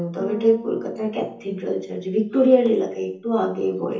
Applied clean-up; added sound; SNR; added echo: neural separator model SepFormer DNS4.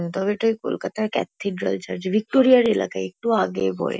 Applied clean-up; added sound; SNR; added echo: none; none; none; none.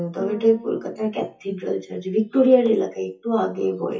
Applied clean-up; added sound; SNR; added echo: classical method WPE with log-MMSE.